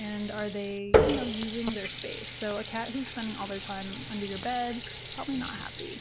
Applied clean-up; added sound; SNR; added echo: none; Water tap, faucet; -2 dB; none.